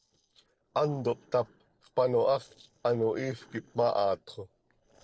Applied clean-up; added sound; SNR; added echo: neural separator model SepFormer DNS4.